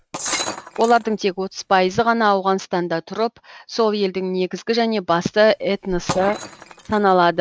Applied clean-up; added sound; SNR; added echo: neural mask model RNNoise.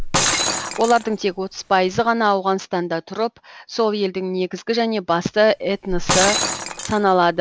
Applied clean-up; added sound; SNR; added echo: none; Shatter; 6 dB; none.